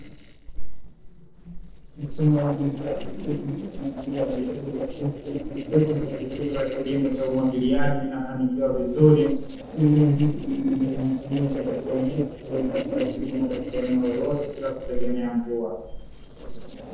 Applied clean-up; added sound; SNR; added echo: neural separator model SepFormer DNS4.